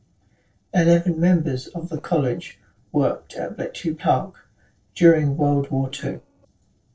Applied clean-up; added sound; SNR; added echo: neural separator model SepFormer DNS4.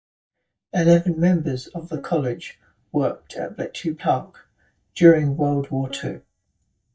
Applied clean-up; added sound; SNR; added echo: neural mask model DeepFilterNet 3.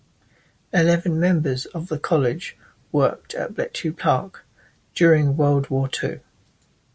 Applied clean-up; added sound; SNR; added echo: none; none; none; none.